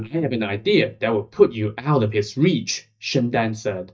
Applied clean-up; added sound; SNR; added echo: neural mask model DeepFilterNet 3.